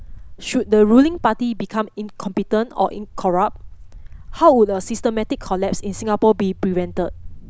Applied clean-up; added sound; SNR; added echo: none; Walk, footsteps; 15 dB; none.